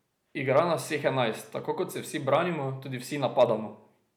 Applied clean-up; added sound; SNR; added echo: none; none; none; none.